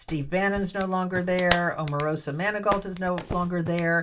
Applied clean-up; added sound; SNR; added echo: none; Clapping; 10 dB; reverberation time 0.2 s.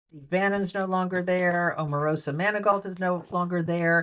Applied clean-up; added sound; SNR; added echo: neural mask model DeepFilterNet 3.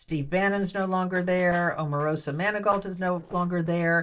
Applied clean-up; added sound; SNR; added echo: neural separator model SepFormer DNS4.